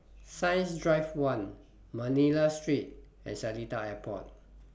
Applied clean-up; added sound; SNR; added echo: none; none; none; none.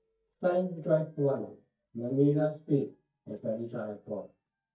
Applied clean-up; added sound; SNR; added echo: neural mask model DeepFilterNet 3.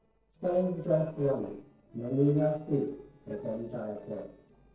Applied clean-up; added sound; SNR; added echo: neural separator model SepFormer DNS4.